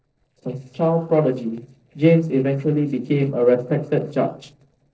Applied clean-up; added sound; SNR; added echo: neural separator model SepFormer DNS4.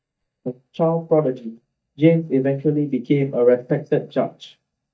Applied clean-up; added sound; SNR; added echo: neural mask model DeepFilterNet 3.